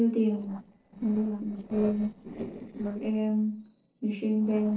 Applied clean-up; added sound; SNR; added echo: neural separator model SepFormer DNS4.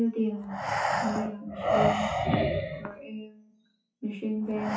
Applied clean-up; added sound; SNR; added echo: classical method WPE with log-MMSE.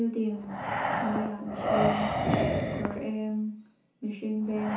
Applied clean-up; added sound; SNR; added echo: none; Breathing; -1 dB; reverberation time 0.9 s.